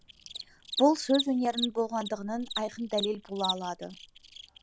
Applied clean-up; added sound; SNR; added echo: none; Cricket; 9 dB; none.